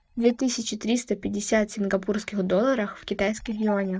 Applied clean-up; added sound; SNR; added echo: neural mask model DeepFilterNet 3.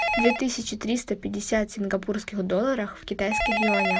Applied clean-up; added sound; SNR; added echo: none; Telephone; 3 dB; none.